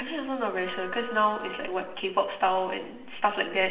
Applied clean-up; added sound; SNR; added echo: none; Wind instrument, woodwind instrument; 15 dB; reverberation time 1.3 s.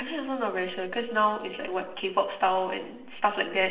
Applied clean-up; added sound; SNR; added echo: neural separator model SepFormer DNS4.